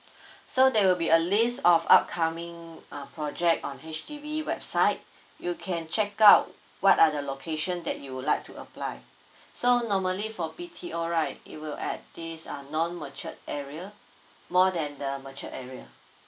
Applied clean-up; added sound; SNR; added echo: none; none; none; none.